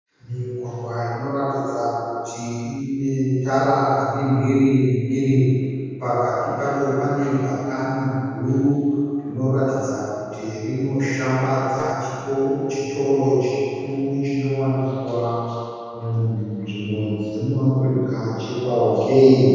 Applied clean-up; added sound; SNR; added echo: none; Wind instrument, woodwind instrument; 13 dB; reverberation time 2.1 s.